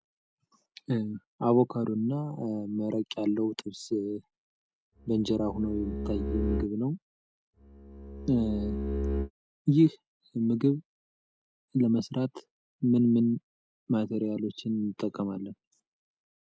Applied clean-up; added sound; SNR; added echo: none; Bowed string instrument; 3 dB; none.